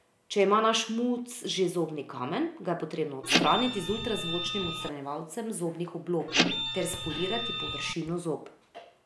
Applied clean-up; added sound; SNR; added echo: none; Printer; 0 dB; none.